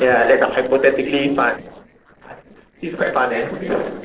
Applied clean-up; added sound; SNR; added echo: neural separator model SepFormer DNS4.